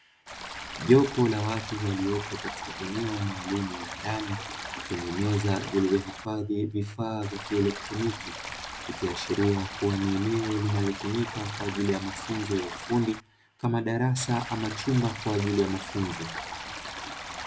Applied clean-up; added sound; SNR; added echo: none; Stream; 10 dB; none.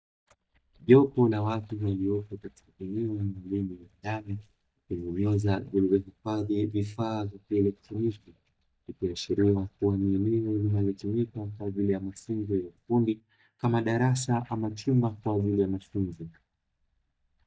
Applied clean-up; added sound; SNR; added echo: neural mask model DeepFilterNet 3.